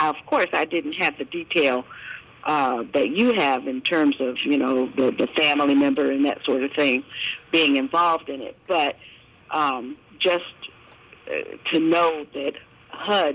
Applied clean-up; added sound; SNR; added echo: none; none; none; none.